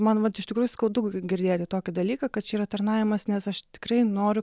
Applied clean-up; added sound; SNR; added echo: none; none; none; none.